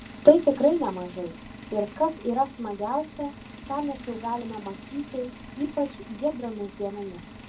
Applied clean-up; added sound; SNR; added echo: none; Engine; 16 dB; reverberation time 0.4 s.